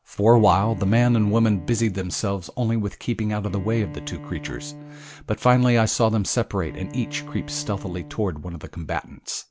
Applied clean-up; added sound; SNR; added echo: none; Bowed string instrument; 17 dB; none.